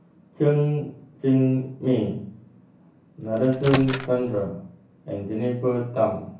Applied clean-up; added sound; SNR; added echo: none; Microwave oven; 8 dB; reverberation time 0.6 s.